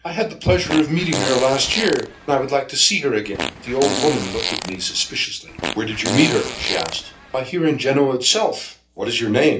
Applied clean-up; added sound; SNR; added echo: none; Fart; 6 dB; reverberation time 0.3 s.